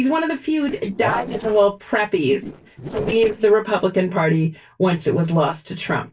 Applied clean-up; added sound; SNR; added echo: neural separator model SepFormer DNS4.